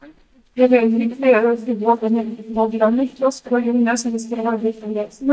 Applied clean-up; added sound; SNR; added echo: neural mask model DeepFilterNet 3.